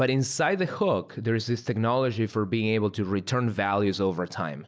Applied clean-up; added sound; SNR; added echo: none; none; none; none.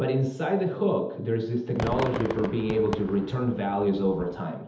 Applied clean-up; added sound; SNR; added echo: none; Fireworks; 10 dB; reverberation time 0.8 s.